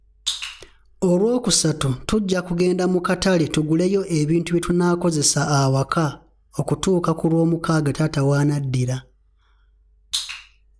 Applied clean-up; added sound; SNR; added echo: none; none; none; none.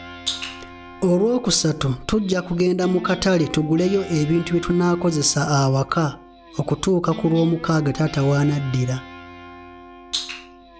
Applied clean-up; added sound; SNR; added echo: none; Guitar; 17 dB; none.